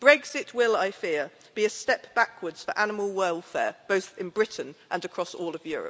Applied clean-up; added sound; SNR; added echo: none; none; none; none.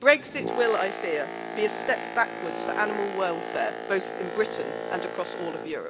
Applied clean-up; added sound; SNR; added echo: none; Boat, Water vehicle; 6 dB; none.